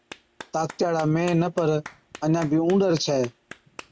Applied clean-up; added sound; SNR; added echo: none; Clapping; 20 dB; none.